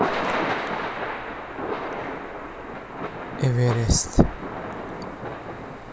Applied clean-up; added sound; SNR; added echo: none; Thunder / Rain; 2 dB; none.